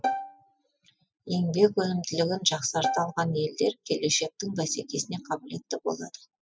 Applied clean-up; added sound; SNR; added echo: classical method spectral subtraction.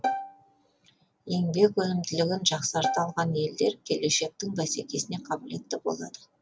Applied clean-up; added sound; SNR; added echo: none; Bowed string instrument; 5 dB; none.